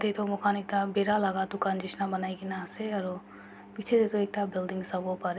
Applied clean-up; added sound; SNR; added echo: none; none; none; none.